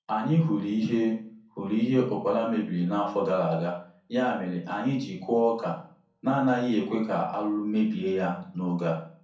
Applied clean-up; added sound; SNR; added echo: none; none; none; reverberation time 0.5 s.